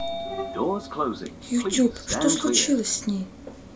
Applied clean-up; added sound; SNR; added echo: none; Sliding door / Train; 4 dB; none.